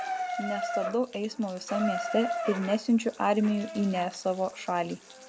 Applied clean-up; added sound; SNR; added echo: none; Bathtub (filling or washing) / Water tap, faucet; 6 dB; none.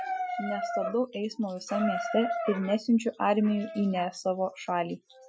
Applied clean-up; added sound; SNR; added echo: classical method Wiener filter.